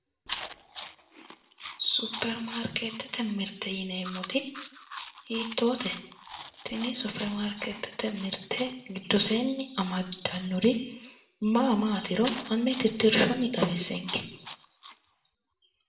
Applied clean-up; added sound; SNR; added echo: none; Chewing, mastication; 15 dB; reverberation time 0.7 s.